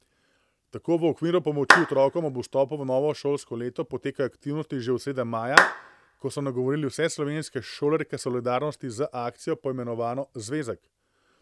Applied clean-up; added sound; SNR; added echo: none; Clapping; -3 dB; none.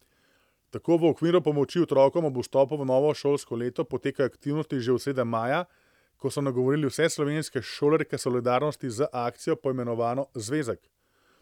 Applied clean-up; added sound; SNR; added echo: none; none; none; none.